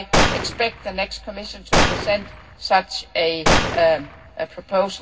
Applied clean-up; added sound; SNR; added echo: none; Gunshot, gunfire; -1 dB; reverberation time 0.4 s.